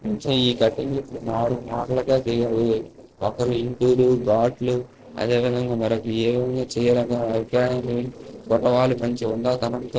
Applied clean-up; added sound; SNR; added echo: neural separator model SepFormer DNS4.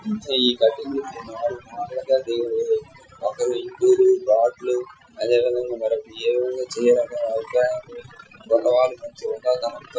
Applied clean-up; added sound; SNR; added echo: classical method Wiener filter.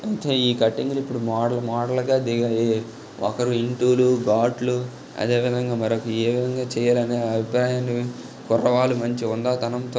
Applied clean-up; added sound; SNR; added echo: none; none; none; none.